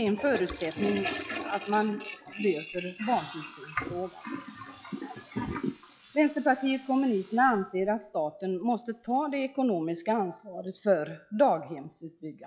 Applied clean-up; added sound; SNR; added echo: classical method log-MMSE.